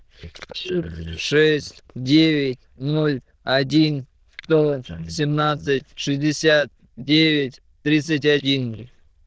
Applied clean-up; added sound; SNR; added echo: neural diffusion model UNIVERSE++.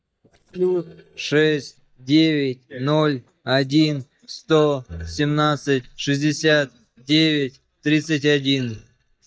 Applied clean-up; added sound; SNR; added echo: neural mask model DeepFilterNet 3.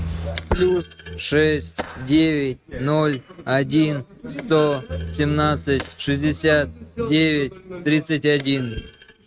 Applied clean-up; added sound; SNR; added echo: neural mask model RNNoise.